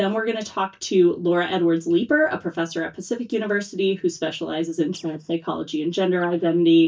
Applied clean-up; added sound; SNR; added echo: neural mask model DeepFilterNet 3.